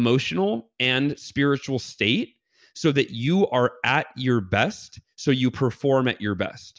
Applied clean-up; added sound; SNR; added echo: none; none; none; none.